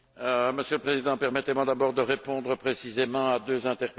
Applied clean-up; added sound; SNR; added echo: none; none; none; none.